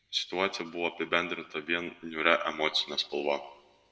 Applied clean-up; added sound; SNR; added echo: none; none; none; reverberation time 1.0 s.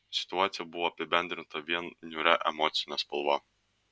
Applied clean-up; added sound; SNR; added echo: none; none; none; none.